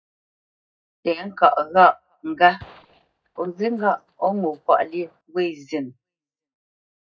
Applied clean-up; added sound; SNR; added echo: neural mask model DeepFilterNet 3.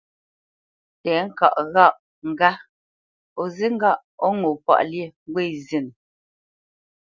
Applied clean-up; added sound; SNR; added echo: none; none; none; none.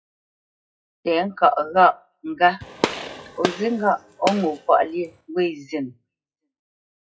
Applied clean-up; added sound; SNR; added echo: classical method WPE with log-MMSE.